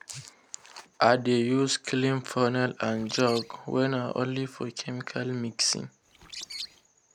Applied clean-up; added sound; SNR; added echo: none; Bird; 13 dB; none.